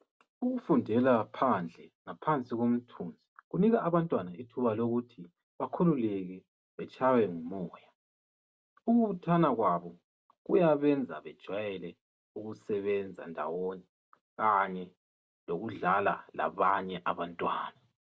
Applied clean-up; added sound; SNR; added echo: none; none; none; none.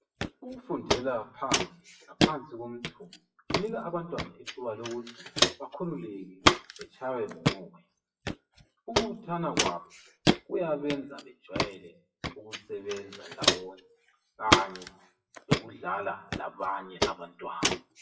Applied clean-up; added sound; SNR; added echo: classical method WPE with log-MMSE.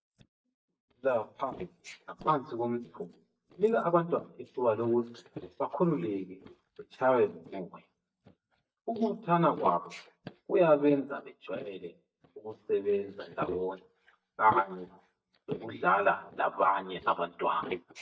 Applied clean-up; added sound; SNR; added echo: neural mask model DeepFilterNet 3.